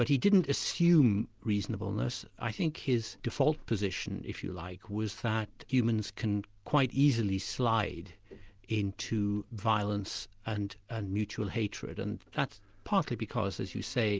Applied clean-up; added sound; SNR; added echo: none; none; none; none.